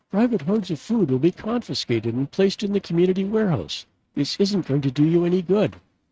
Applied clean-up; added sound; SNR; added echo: neural mask model RNNoise.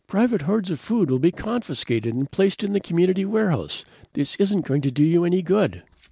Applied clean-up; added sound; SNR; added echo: none; none; none; none.